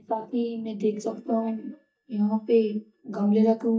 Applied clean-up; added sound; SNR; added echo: neural mask model DeepFilterNet 3.